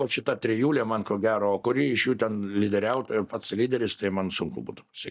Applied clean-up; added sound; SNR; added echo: neural mask model DeepFilterNet 3.